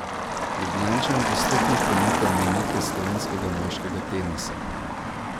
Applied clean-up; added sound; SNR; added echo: none; Motor vehicle (road); -4 dB; none.